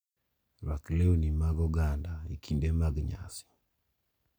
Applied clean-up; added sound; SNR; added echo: none; none; none; none.